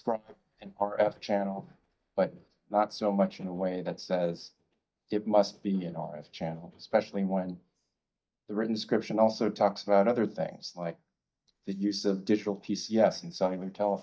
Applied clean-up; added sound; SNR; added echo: neural mask model DeepFilterNet 3.